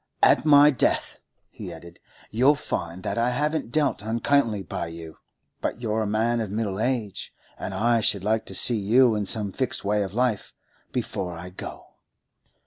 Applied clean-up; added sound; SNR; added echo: none; none; none; none.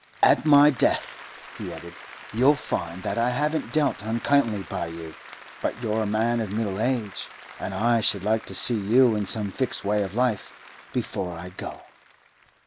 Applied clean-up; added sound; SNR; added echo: none; Applause; 19 dB; none.